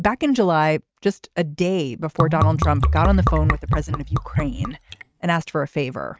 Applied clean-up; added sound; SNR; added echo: neural mask model RNNoise.